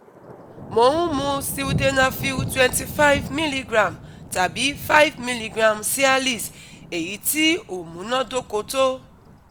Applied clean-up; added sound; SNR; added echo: none; Thunder; 12 dB; none.